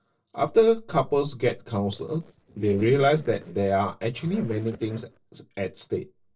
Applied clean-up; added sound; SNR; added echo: neural separator model SepFormer DNS4.